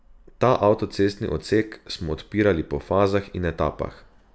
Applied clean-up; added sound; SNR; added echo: none; none; none; none.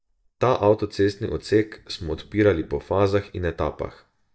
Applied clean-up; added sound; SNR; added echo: neural mask model DeepFilterNet 3.